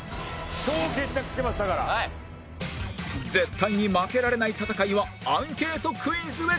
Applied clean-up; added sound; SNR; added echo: none; none; none; none.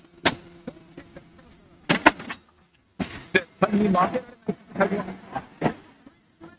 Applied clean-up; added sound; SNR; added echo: neural mask model RNNoise.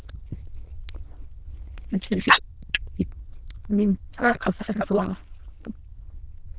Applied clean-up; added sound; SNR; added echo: neural diffusion model UNIVERSE++.